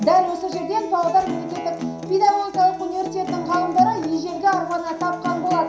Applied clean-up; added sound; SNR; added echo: none; Acoustic guitar; 9 dB; reverberation time 0.5 s.